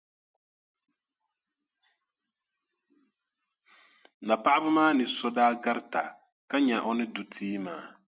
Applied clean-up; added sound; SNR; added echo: none; none; none; none.